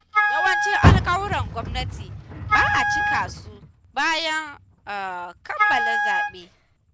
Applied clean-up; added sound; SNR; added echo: none; Car + Wind instrument, woodwind instrument; -5 dB; none.